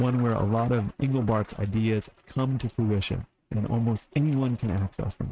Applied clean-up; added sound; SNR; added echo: neural mask model RNNoise.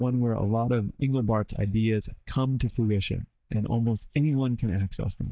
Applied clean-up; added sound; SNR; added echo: neural mask model DeepFilterNet 3.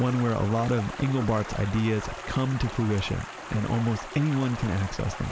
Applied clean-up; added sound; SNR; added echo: none; Stream; 12 dB; none.